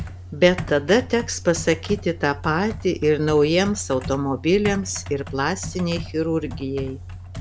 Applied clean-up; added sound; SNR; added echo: none; Computer keyboard; 12 dB; none.